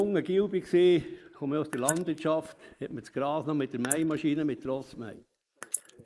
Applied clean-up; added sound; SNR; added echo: neural mask model Resemble Enhance denoiser.